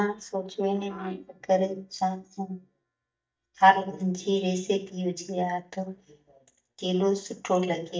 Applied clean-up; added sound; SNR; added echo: neural mask model DeepFilterNet 3.